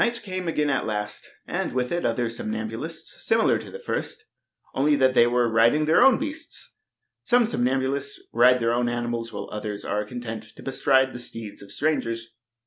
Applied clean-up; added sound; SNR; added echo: none; none; none; none.